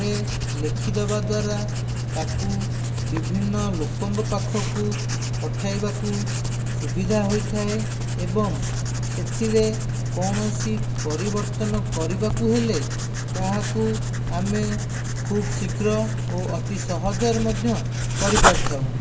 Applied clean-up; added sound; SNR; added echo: none; Writing; -2 dB; reverberation time 1.7 s.